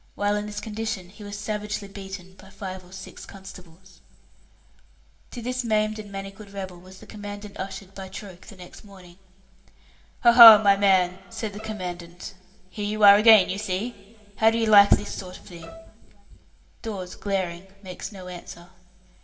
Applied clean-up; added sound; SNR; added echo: none; Bowed string instrument; 19 dB; reverberation time 3.0 s.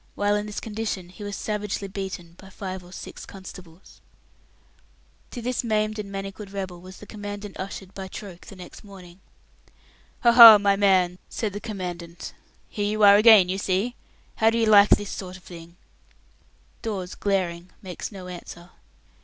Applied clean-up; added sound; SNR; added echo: none; none; none; none.